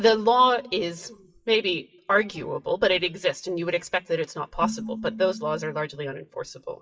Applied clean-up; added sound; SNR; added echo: classical method WPE with log-MMSE.